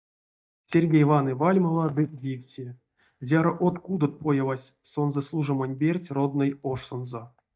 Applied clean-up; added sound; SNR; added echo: neural mask model DeepFilterNet 3.